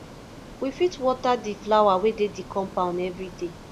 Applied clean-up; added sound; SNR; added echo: none; Ocean; 16 dB; none.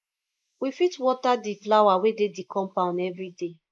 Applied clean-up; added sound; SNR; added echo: neural mask model Resemble Enhance denoiser.